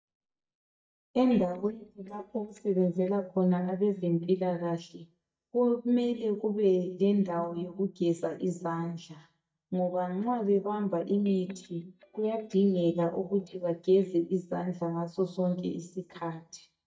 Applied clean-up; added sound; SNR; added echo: neural mask model DeepFilterNet 3.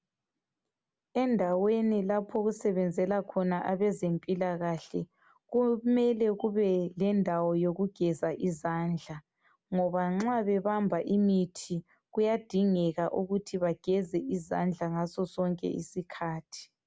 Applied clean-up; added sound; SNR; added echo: none; none; none; none.